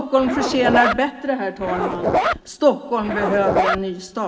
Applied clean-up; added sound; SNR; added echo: none; Zipper (clothing); 2 dB; reverberation time 1.7 s.